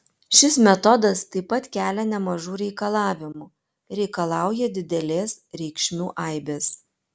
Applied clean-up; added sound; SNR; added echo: none; none; none; none.